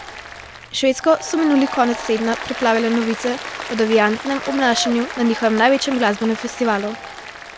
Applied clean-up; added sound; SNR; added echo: none; Applause; 11 dB; none.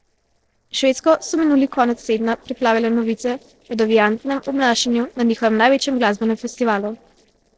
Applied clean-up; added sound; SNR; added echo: neural separator model SepFormer DNS4.